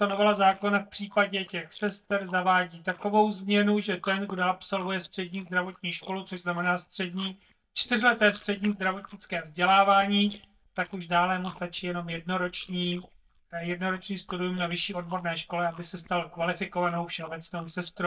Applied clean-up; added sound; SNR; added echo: neural mask model DeepFilterNet 3.